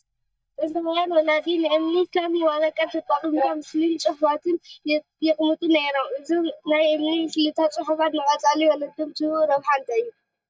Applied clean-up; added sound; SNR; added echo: neural mask model DeepFilterNet 3.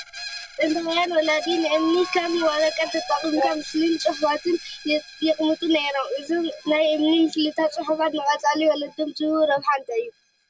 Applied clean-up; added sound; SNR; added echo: none; Screech; 17 dB; none.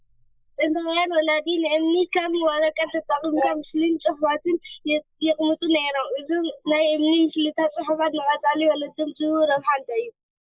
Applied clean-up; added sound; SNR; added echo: neural mask model Resemble Enhance denoiser.